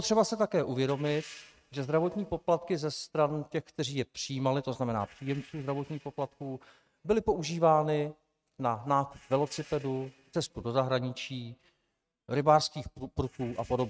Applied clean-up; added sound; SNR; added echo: neural mask model RNNoise.